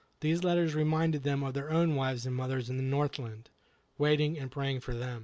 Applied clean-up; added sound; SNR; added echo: none; none; none; none.